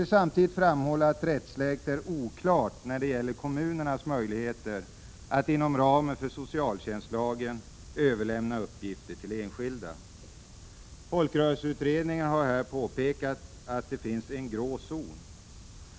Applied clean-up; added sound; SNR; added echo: none; none; none; none.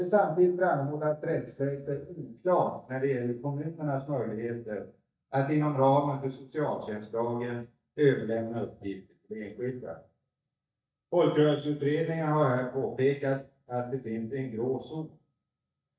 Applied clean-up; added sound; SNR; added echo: neural mask model DeepFilterNet 3.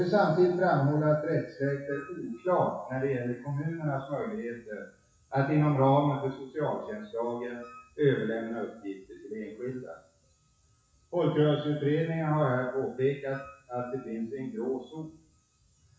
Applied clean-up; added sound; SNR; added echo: classical method WPE with log-MMSE.